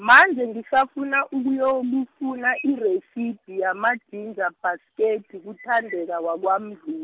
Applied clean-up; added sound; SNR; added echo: none; none; none; none.